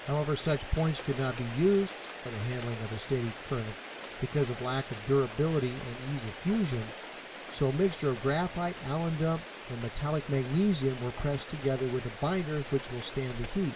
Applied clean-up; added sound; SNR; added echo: none; Rain; 11 dB; none.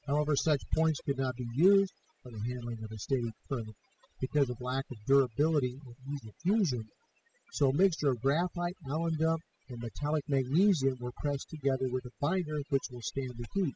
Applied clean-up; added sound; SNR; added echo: classical method spectral subtraction.